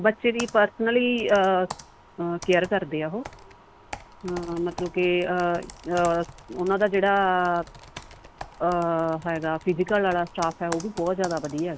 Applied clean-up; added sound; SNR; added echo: none; Computer keyboard; 18 dB; none.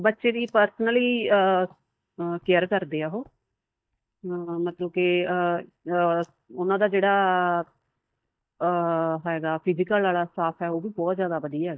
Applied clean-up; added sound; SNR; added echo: neural mask model DeepFilterNet 3.